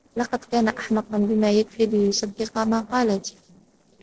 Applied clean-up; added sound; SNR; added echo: neural separator model SepFormer DNS4.